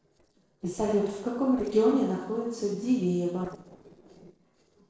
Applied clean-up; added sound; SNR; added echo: neural separator model SepFormer DNS4.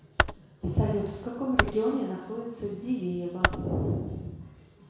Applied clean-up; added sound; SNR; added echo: none; Computer keyboard; 1 dB; reverberation time 1.1 s.